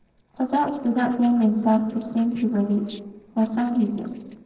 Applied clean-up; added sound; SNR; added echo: neural separator model SepFormer DNS4.